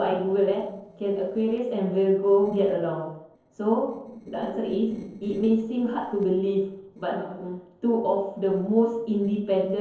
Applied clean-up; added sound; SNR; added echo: neural separator model SepFormer DNS4.